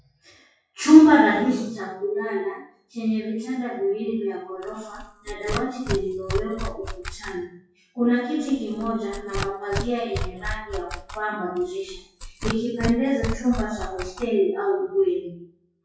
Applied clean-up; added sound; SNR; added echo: classical method WPE with log-MMSE.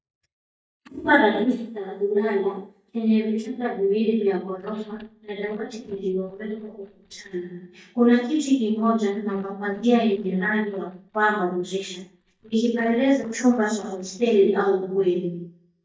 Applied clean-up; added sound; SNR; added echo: neural mask model DeepFilterNet 3.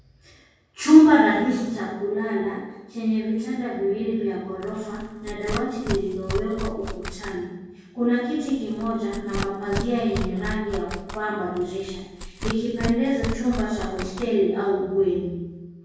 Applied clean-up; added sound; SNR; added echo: none; Tearing; 9 dB; reverberation time 1.3 s.